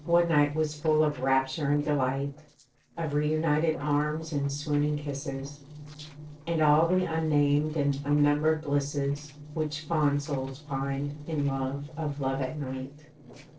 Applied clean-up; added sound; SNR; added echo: neural separator model SepFormer DNS4.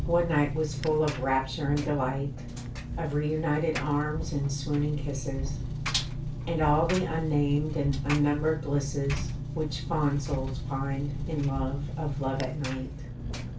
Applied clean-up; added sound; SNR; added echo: none; Engine; 4 dB; reverberation time 0.2 s.